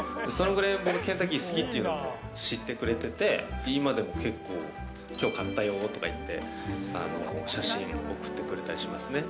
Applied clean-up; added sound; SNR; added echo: none; none; none; none.